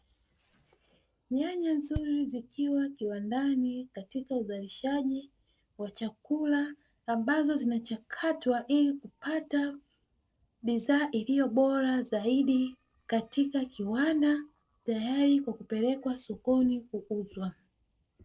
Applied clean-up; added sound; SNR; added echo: neural separator model SepFormer DNS4.